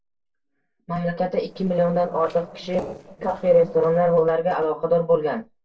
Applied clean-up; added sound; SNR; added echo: neural separator model SepFormer DNS4.